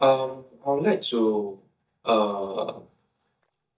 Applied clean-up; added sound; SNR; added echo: neural mask model DeepFilterNet 3.